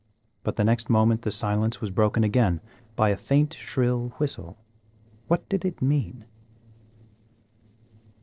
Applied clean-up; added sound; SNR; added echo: neural separator model SepFormer DNS4.